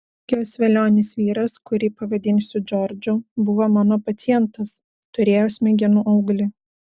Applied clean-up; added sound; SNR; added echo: none; none; none; none.